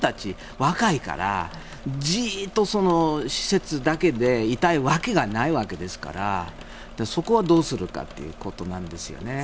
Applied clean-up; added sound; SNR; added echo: none; Engine / Mechanisms; 17 dB; none.